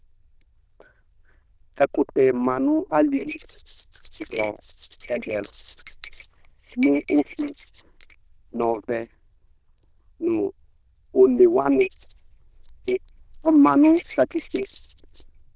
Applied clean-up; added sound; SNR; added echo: neural diffusion model UNIVERSE++.